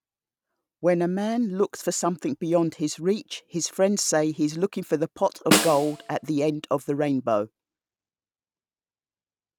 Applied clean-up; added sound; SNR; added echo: none; Snare drum; 2 dB; none.